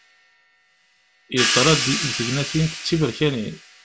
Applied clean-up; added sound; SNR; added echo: none; Crash cymbal / Hi-hat; 3 dB; none.